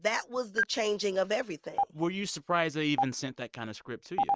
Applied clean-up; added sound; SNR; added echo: neural mask model RNNoise.